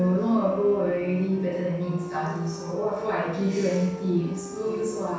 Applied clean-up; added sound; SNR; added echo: none; Wind instrument, woodwind instrument; 13 dB; reverberation time 0.7 s.